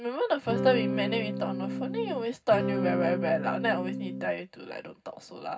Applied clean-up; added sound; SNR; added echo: none; Electric guitar / Strum; 1 dB; reverberation time 0.4 s.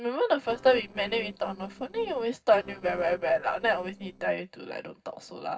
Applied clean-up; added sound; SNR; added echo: neural separator model SepFormer DNS4.